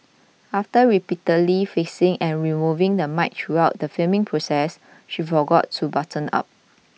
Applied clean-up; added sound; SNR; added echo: none; none; none; none.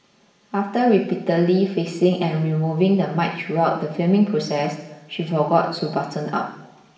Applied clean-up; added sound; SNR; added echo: none; none; none; reverberation time 0.9 s.